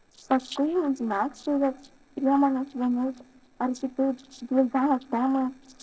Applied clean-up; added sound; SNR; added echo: neural separator model SepFormer DNS4.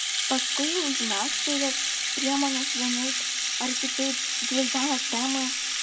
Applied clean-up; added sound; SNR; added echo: none; Rattle (instrument); -4 dB; reverberation time 0.9 s.